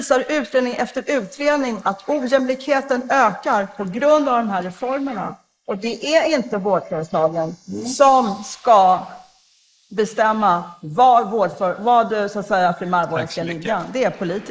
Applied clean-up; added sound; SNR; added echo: neural mask model Resemble Enhance denoiser.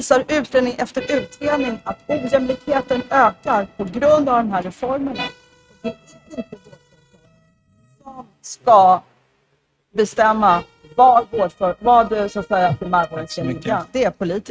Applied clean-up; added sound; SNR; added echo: neural mask model RNNoise.